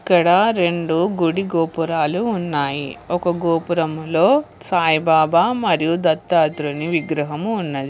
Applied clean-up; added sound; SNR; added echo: none; none; none; none.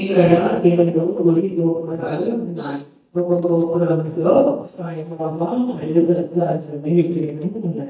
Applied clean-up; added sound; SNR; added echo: neural mask model DeepFilterNet 3.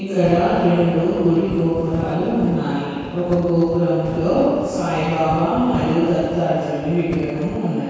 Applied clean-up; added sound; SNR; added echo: none; Wind; 13 dB; reverberation time 2.0 s.